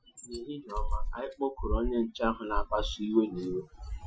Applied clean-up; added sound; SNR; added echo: classical method Wiener filter.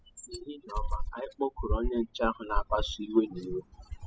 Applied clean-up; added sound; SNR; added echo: classical method spectral subtraction.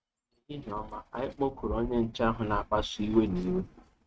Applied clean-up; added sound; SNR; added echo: neural mask model RNNoise.